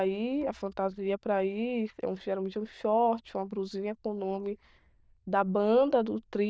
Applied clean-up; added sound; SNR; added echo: neural diffusion model UNIVERSE++.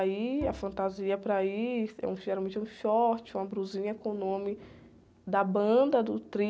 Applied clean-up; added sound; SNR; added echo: none; Bowed string instrument; 18 dB; none.